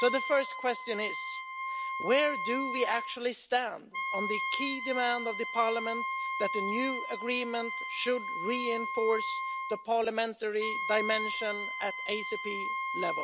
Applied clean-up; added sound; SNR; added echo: none; Wind instrument, woodwind instrument; 3 dB; none.